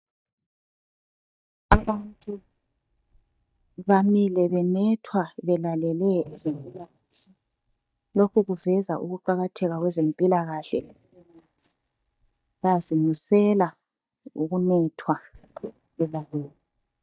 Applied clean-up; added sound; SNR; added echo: neural mask model DeepFilterNet 3.